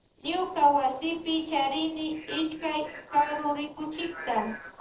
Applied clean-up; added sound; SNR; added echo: neural separator model SepFormer DNS4.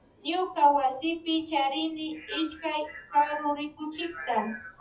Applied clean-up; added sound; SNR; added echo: classical method WPE with log-MMSE.